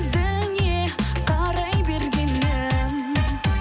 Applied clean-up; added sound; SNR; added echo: none; Wind instrument, woodwind instrument; 16 dB; none.